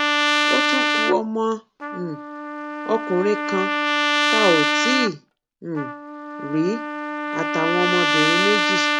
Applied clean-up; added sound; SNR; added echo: none; Trumpet; -3 dB; none.